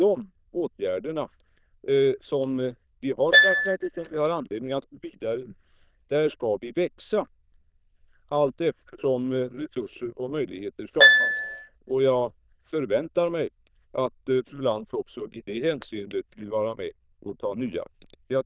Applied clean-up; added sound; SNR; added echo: neural diffusion model UNIVERSE++.